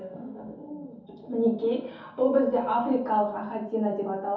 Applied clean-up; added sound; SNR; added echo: none; none; none; reverberation time 0.6 s.